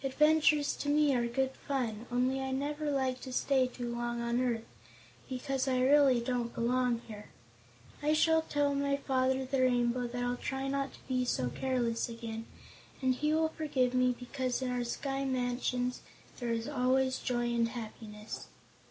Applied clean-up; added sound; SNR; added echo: none; none; none; none.